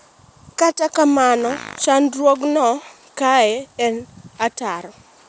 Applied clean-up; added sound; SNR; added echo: none; Fart; 19 dB; none.